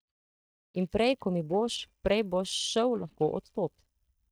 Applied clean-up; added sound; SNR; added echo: neural mask model DeepFilterNet 3.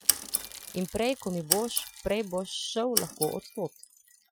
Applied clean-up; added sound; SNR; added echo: classical method Wiener filter.